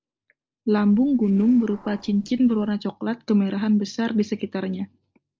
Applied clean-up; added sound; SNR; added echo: neural separator model SepFormer DNS4.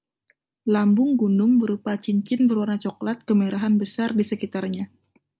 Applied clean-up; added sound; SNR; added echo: none; none; none; none.